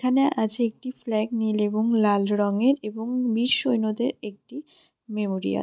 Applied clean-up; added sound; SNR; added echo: none; none; none; none.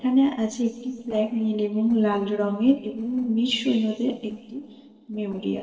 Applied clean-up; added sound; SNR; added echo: neural separator model SepFormer DNS4.